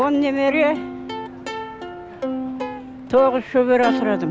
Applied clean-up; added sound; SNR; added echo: none; Plucked string instrument; 7 dB; none.